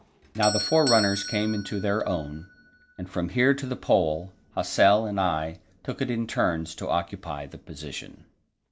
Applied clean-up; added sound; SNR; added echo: none; Doorbell; 12 dB; none.